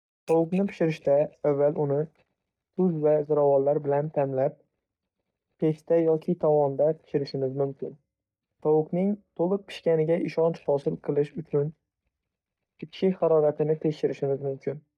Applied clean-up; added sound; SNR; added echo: neural mask model DeepFilterNet 3.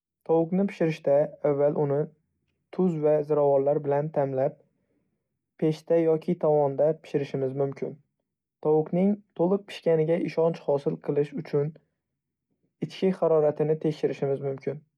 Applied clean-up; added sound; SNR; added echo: none; none; none; none.